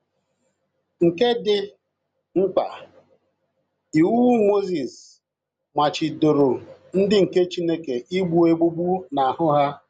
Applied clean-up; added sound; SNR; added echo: none; none; none; none.